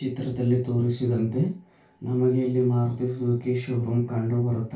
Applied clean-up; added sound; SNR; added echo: none; none; none; reverberation time 0.2 s.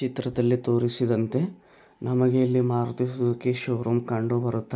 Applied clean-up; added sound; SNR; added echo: none; none; none; none.